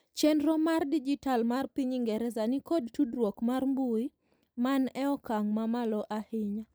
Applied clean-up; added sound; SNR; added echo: none; none; none; none.